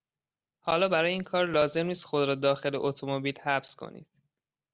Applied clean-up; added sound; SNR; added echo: none; none; none; none.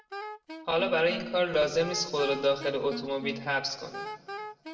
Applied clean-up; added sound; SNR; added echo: none; Wind instrument, woodwind instrument; 11 dB; reverberation time 1.4 s.